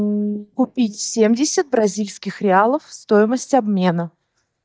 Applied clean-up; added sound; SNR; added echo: neural mask model DeepFilterNet 3.